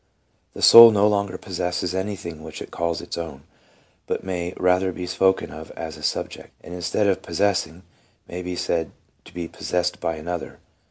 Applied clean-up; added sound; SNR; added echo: none; none; none; none.